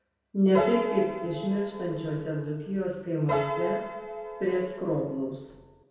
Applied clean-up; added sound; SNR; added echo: none; Piano; 5 dB; reverberation time 0.9 s.